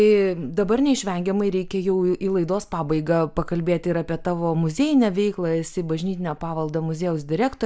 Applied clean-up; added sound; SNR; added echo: none; none; none; none.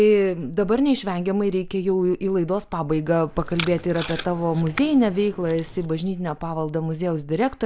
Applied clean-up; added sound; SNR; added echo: none; Packing tape, duct tape; 12 dB; none.